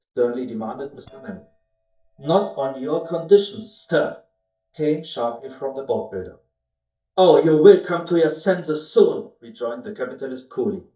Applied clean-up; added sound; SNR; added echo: neural mask model DeepFilterNet 3.